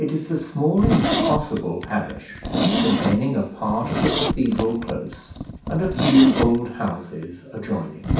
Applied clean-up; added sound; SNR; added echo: none; Zipper (clothing); 2 dB; reverberation time 0.6 s.